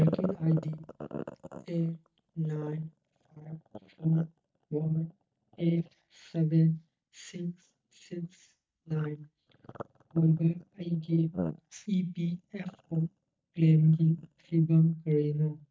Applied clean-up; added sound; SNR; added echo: neural mask model DeepFilterNet 3.